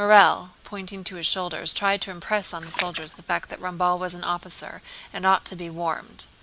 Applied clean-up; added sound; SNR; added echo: none; Splash, splatter; 8 dB; none.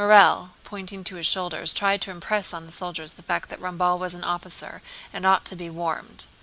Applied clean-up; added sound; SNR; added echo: none; none; none; none.